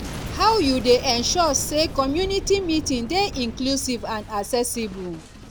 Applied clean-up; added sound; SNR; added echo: none; Boom; 11 dB; none.